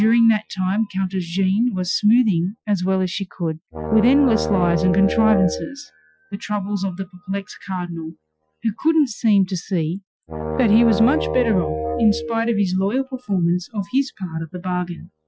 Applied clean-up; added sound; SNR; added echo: classical method Wiener filter.